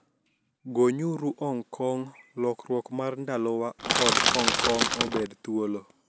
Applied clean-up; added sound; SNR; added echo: none; Crushing; -4 dB; none.